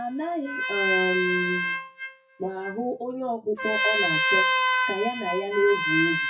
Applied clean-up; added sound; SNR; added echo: classical method WPE with log-MMSE.